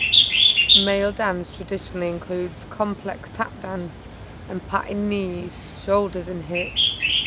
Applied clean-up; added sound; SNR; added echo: none; Bird; -3 dB; none.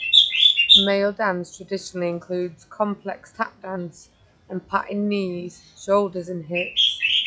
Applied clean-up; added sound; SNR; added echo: classical method log-MMSE.